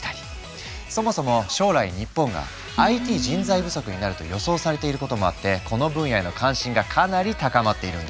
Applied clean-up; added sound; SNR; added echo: none; none; none; none.